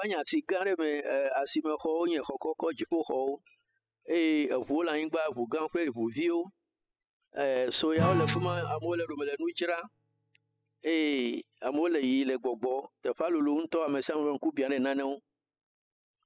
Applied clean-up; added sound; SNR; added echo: classical method spectral subtraction.